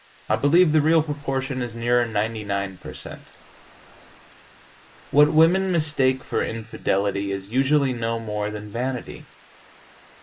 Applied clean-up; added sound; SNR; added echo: neural mask model Resemble Enhance denoiser.